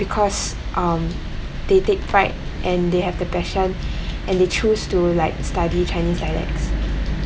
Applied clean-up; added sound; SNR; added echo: none; none; none; none.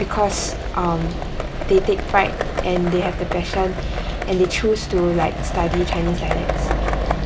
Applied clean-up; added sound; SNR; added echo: none; Skateboard; 8 dB; none.